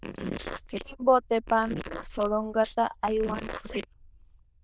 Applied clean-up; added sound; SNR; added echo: neural diffusion model UNIVERSE++.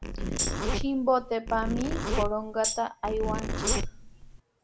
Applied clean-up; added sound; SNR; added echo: none; Tambourine + Zipper (clothing); 0 dB; none.